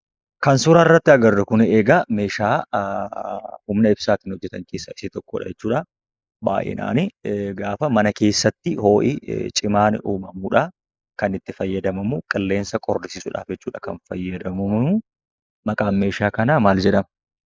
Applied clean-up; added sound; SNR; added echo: neural mask model Resemble Enhance denoiser.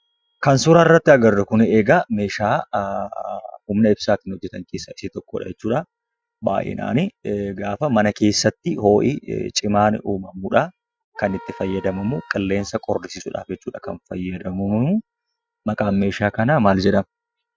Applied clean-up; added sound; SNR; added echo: classical method Wiener filter.